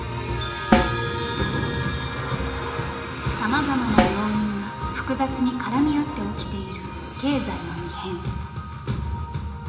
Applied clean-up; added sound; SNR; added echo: none; Snare drum; 1 dB; reverberation time 0.8 s.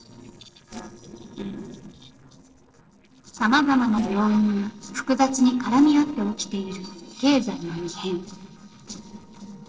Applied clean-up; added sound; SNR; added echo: neural separator model SepFormer DNS4.